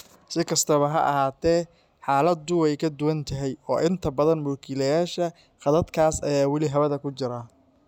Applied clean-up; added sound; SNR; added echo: none; none; none; none.